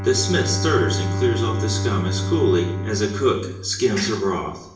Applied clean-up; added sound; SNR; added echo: none; Bowed string instrument; 3 dB; reverberation time 0.7 s.